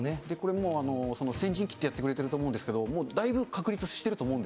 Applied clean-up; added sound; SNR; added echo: none; Microwave oven; 18 dB; none.